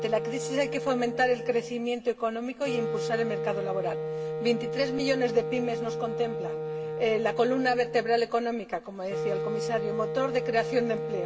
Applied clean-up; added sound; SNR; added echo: none; Wind instrument, woodwind instrument; 4 dB; reverberation time 2.2 s.